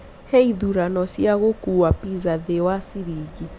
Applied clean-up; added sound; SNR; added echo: none; Accelerating, revving, vroom; 19 dB; none.